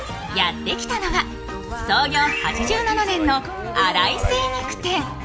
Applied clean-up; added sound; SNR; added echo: none; Hands; 12 dB; none.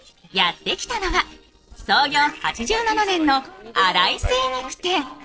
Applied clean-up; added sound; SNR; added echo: neural separator model SepFormer DNS4.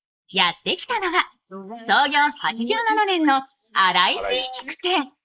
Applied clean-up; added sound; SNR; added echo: neural mask model Resemble Enhance denoiser.